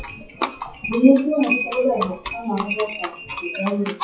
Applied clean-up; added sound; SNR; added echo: classical method WPE with log-MMSE.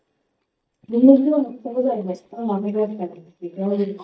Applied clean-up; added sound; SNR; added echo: neural mask model DeepFilterNet 3.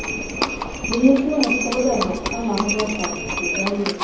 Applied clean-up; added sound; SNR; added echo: none; Livestock, farm animals, working animals; 3 dB; reverberation time 1.2 s.